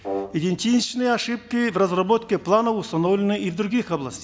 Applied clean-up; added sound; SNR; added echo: none; Brass instrument; 11 dB; none.